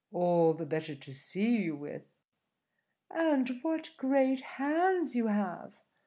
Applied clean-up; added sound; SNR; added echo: none; none; none; none.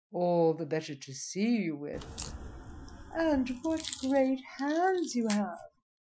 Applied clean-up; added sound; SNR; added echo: classical method Wiener filter.